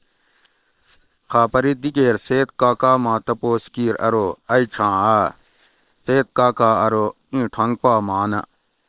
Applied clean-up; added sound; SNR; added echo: neural separator model SepFormer WHAM!.